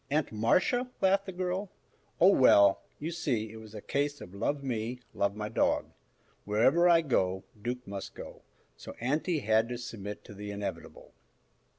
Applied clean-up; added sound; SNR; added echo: none; none; none; none.